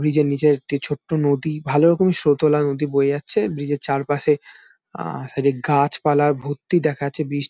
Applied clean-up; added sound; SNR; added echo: none; none; none; none.